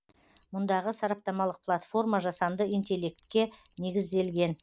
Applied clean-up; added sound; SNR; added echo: none; Alarm; 15 dB; none.